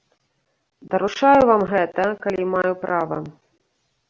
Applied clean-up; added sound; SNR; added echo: none; none; none; none.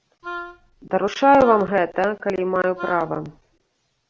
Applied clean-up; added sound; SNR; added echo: none; Wind instrument, woodwind instrument; 15 dB; none.